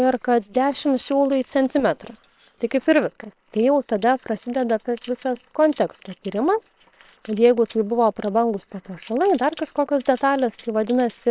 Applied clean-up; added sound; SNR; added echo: neural separator model SepFormer WHAM!.